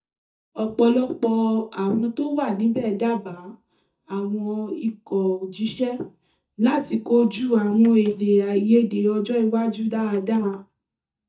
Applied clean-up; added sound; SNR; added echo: neural mask model DeepFilterNet 3.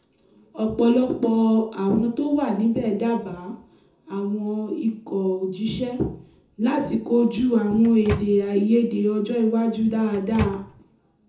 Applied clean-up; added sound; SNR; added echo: none; Microwave oven; 9 dB; reverberation time 0.5 s.